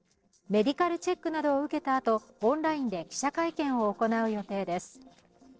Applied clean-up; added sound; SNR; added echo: neural separator model SepFormer DNS4.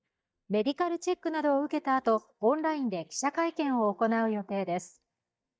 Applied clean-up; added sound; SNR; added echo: neural mask model DeepFilterNet 3.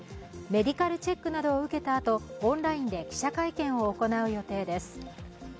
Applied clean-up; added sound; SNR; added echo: none; none; none; none.